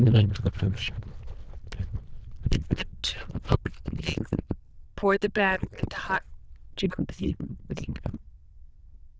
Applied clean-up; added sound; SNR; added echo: neural diffusion model UNIVERSE++.